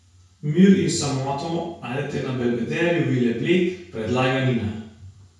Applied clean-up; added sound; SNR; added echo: none; none; none; reverberation time 0.6 s.